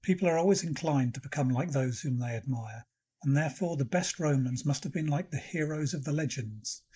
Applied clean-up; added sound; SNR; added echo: neural mask model Resemble Enhance denoiser.